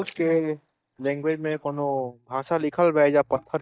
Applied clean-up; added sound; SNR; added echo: neural mask model DeepFilterNet 3.